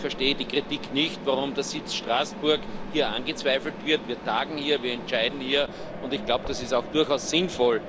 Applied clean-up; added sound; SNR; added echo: none; Mechanisms; 9 dB; none.